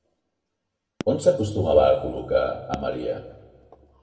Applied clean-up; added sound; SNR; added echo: none; Fireworks; 18 dB; reverberation time 1.2 s.